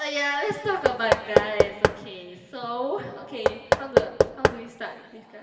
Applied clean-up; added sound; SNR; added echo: none; Knock / Wood; -5 dB; reverberation time 2.0 s.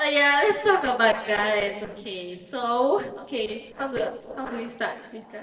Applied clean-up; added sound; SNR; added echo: neural separator model SepFormer DNS4.